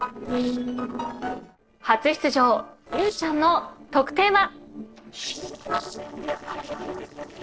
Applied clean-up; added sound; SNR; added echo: neural separator model SepFormer DNS4.